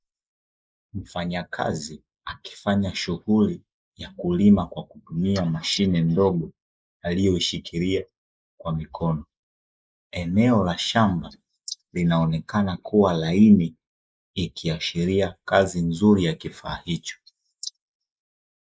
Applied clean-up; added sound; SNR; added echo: neural mask model Resemble Enhance denoiser.